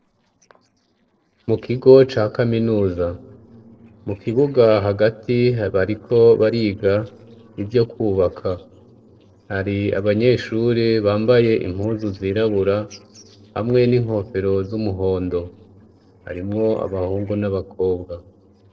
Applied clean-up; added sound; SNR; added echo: neural separator model SepFormer DNS4.